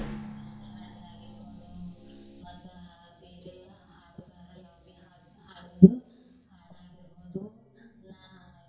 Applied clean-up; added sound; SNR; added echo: neural mask model DeepFilterNet 3.